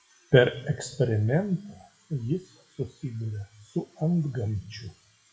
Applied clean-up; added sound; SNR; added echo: classical method WPE with log-MMSE.